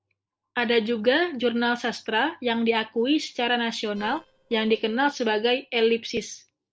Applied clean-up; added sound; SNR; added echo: neural separator model SepFormer DNS4.